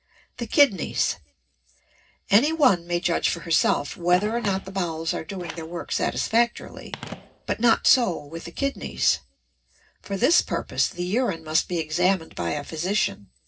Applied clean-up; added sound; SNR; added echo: neural separator model SepFormer DNS4.